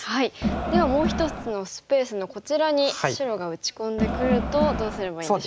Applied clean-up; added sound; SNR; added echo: none; Crowd; 1 dB; none.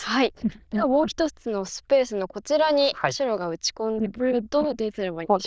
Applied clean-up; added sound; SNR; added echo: neural diffusion model UNIVERSE++.